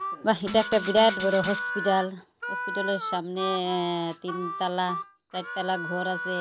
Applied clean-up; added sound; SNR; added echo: none; Harmonica + Rattle (instrument); 7 dB; none.